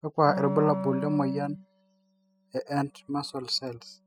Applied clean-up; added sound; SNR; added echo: classical method spectral subtraction.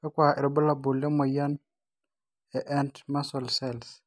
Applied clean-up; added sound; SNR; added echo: none; none; none; none.